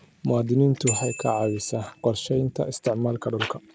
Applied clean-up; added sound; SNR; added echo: none; Bicycle bell; 12 dB; none.